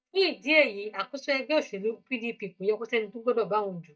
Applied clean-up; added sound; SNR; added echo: neural mask model DeepFilterNet 3.